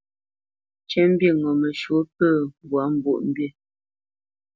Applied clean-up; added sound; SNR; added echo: none; none; none; none.